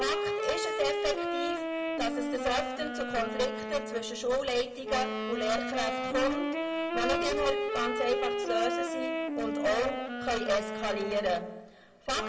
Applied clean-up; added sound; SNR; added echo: none; Wind instrument, woodwind instrument; 1 dB; reverberation time 0.7 s.